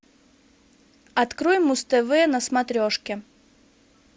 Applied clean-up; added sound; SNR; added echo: none; none; none; none.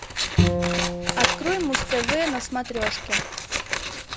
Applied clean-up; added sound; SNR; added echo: none; Scissors + Bowed string instrument; -4 dB; none.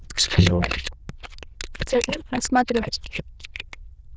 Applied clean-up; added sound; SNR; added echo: neural diffusion model UNIVERSE++.